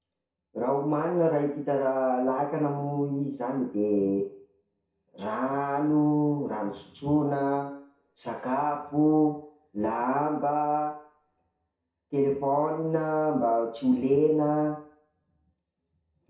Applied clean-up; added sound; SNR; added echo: none; none; none; reverberation time 0.6 s.